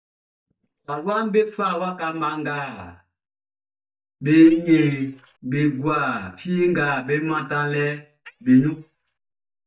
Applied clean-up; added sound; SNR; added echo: neural mask model DeepFilterNet 3.